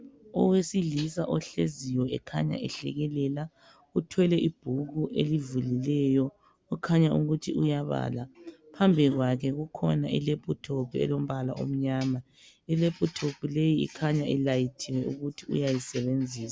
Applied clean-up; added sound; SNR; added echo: none; Cough; 20 dB; none.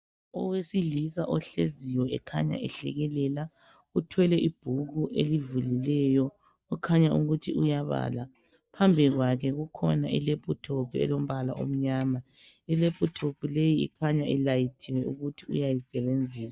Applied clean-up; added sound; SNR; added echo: neural mask model DeepFilterNet 3.